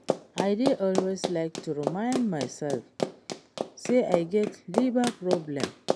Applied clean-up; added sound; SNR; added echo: none; Run; 4 dB; none.